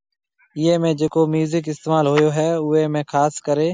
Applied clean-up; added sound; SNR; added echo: none; Clapping; 17 dB; none.